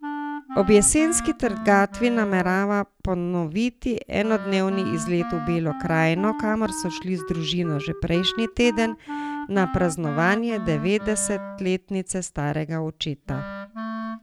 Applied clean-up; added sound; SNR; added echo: none; Wind instrument, woodwind instrument; 11 dB; none.